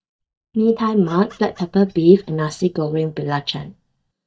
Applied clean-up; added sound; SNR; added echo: neural mask model DeepFilterNet 3.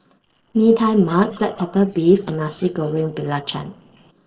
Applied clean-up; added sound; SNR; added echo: neural separator model SepFormer DNS4.